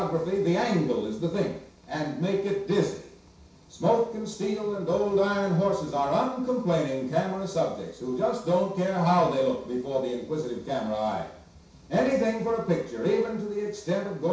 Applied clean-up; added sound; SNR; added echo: none; none; none; reverberation time 0.6 s.